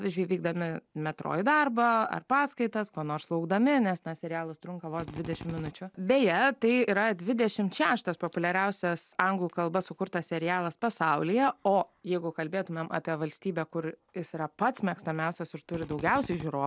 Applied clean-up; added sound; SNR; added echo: none; Drill; 13 dB; none.